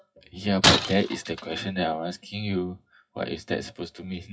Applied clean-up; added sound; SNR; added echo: classical method WPE with log-MMSE.